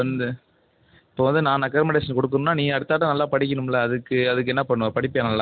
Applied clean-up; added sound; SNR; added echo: none; none; none; none.